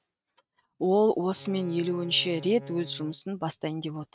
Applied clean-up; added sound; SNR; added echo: neural mask model RNNoise.